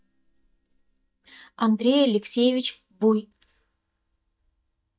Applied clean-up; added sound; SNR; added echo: neural mask model DeepFilterNet 3.